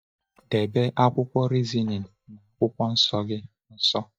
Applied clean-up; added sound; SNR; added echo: neural mask model DeepFilterNet 3.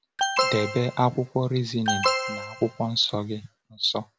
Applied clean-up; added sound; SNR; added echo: none; Alarm; 1 dB; none.